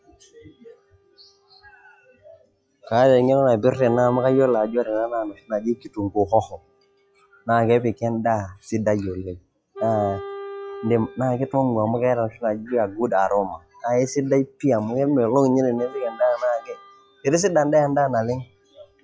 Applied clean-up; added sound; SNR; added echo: classical method log-MMSE.